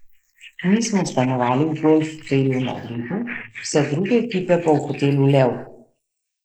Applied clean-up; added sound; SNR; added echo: neural mask model Resemble Enhance denoiser.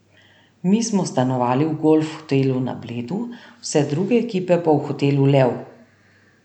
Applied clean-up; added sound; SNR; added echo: none; none; none; none.